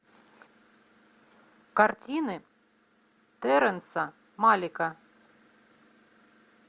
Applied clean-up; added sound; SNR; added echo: none; none; none; none.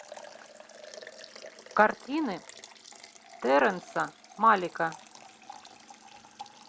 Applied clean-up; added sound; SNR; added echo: none; Liquid; 18 dB; none.